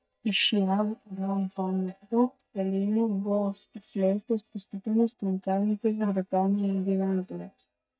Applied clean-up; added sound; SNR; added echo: neural mask model DeepFilterNet 3.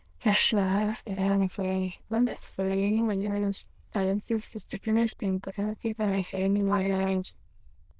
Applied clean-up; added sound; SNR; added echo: neural diffusion model UNIVERSE++.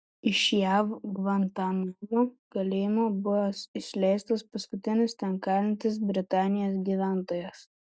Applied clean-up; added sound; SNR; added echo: none; none; none; none.